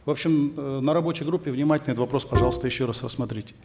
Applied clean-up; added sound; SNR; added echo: none; Bowed string instrument; 3 dB; none.